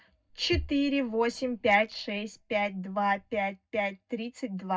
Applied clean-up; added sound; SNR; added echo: neural mask model DeepFilterNet 3.